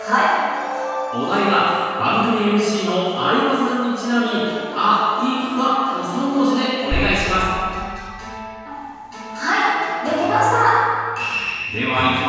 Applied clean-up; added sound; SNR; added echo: none; Boom; 11 dB; reverberation time 1.9 s.